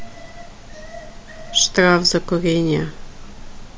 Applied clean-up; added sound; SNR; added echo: none; Alarm; 13 dB; none.